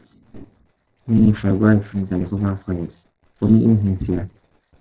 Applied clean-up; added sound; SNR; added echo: neural separator model SepFormer DNS4.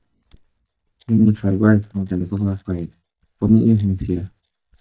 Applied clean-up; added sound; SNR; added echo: neural mask model DeepFilterNet 3.